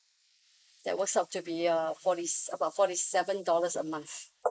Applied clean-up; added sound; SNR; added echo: neural mask model Resemble Enhance denoiser.